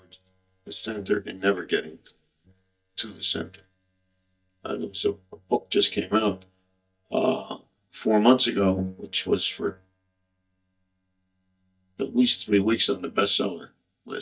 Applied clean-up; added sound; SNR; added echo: neural mask model DeepFilterNet 3.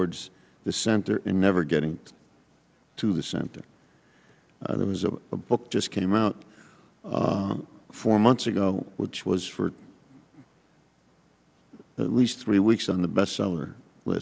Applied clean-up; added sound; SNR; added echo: none; none; none; none.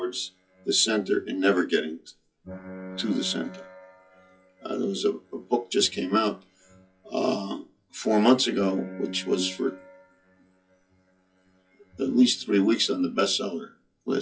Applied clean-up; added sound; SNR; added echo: classical method WPE with log-MMSE.